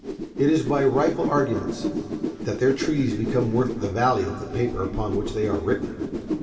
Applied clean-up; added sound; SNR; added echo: none; Whoosh, swoosh, swish; 6 dB; reverberation time 2.5 s.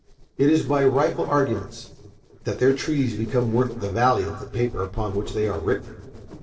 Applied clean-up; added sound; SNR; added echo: neural separator model SepFormer DNS4.